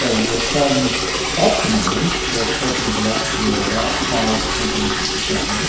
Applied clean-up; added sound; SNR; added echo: none; Liquid; -1 dB; reverberation time 0.7 s.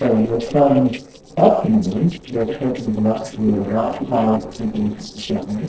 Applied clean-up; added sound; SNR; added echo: neural separator model SepFormer DNS4.